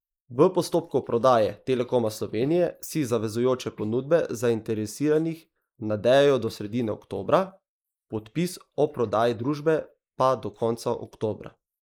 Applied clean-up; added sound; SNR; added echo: neural mask model Resemble Enhance denoiser.